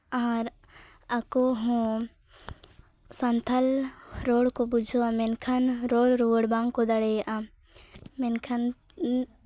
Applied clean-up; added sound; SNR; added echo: neural mask model Resemble Enhance denoiser.